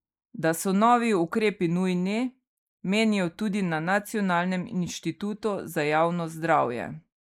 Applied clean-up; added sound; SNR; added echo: neural mask model Resemble Enhance denoiser.